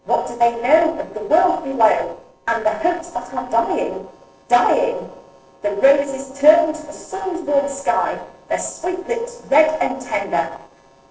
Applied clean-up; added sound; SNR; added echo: neural separator model SepFormer DNS4.